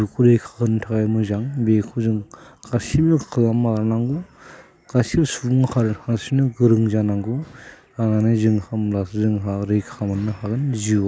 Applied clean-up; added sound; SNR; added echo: none; none; none; none.